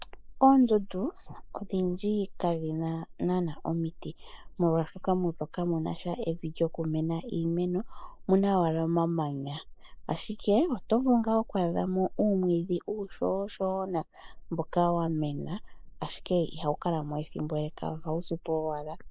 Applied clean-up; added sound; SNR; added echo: neural mask model Resemble Enhance denoiser.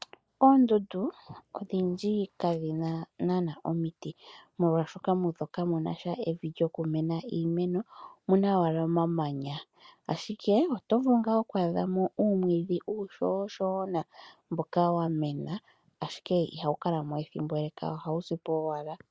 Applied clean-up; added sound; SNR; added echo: none; none; none; none.